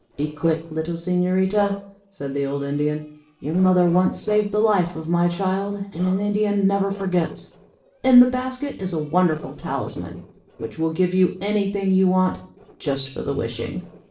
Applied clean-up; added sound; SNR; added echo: neural separator model SepFormer DNS4.